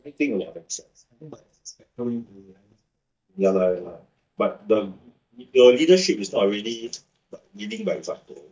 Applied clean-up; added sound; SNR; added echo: neural mask model DeepFilterNet 3.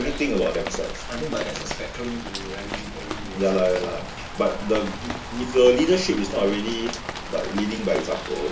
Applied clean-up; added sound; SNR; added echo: none; Rain; 8 dB; reverberation time 0.2 s.